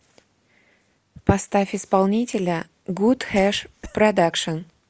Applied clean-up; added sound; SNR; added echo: none; Cough; 20 dB; none.